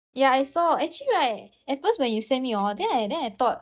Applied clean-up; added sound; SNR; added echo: neural mask model DeepFilterNet 3.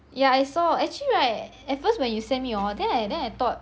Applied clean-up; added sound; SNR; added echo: none; none; none; none.